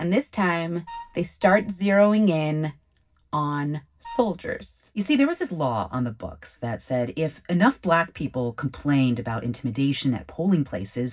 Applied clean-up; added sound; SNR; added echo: none; Wind instrument, woodwind instrument; 16 dB; reverberation time 0.4 s.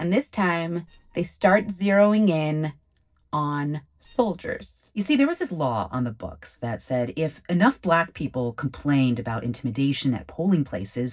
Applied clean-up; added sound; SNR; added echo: neural separator model SepFormer DNS4.